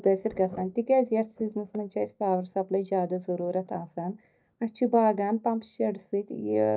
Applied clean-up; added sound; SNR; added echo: neural mask model DeepFilterNet 3.